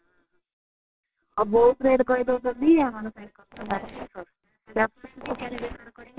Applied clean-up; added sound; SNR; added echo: neural separator model SepFormer WHAMR!.